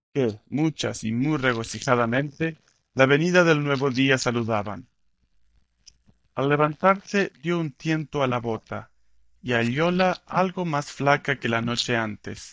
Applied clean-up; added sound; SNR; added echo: neural mask model DeepFilterNet 3.